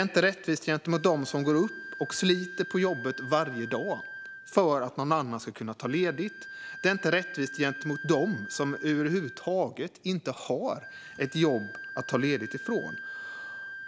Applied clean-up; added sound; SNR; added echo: none; Wind instrument, woodwind instrument; 13 dB; none.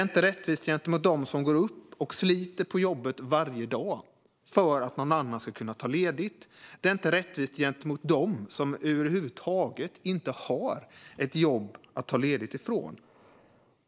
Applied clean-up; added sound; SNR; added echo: neural mask model Resemble Enhance denoiser.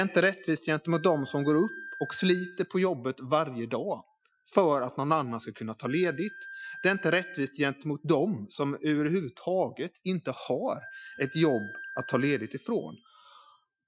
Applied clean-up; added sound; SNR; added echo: classical method Wiener filter.